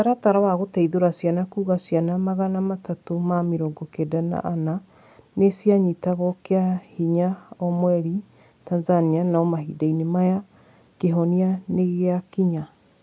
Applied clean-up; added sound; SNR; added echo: none; none; none; none.